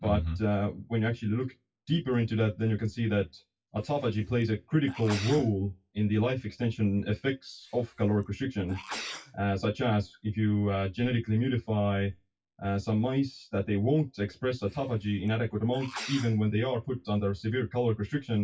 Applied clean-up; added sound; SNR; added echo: classical method WPE with log-MMSE.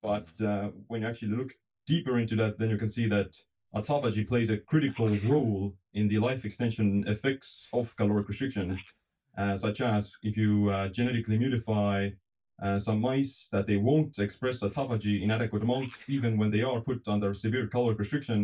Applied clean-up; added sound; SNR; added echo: neural mask model DeepFilterNet 3.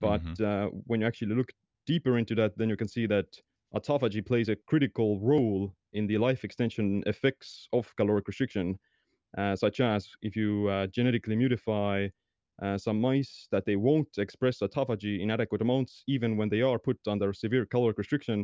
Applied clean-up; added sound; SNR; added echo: none; none; none; none.